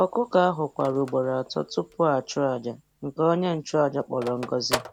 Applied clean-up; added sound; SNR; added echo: none; Telephone; 14 dB; none.